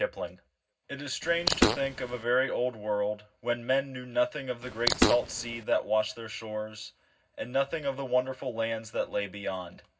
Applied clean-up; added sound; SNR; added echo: none; Fart; -2 dB; reverberation time 0.4 s.